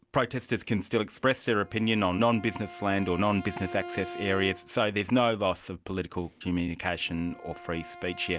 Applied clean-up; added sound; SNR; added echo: none; Bowed string instrument; 17 dB; none.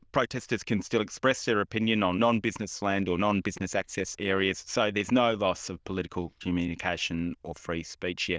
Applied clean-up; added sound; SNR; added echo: neural diffusion model UNIVERSE++.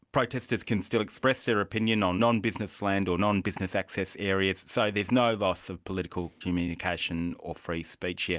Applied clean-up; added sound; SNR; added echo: none; none; none; none.